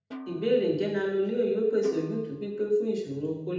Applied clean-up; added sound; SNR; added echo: none; Snare drum; 19 dB; reverberation time 0.8 s.